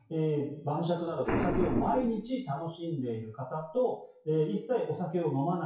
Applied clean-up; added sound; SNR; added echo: classical method WPE with log-MMSE.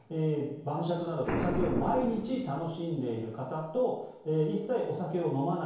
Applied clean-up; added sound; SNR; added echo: none; Boom; 8 dB; reverberation time 1.0 s.